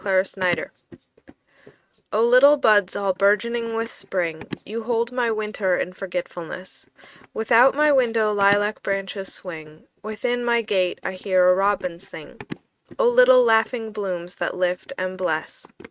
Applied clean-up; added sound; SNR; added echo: neural mask model RNNoise.